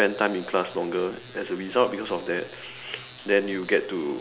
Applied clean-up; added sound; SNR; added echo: none; none; none; none.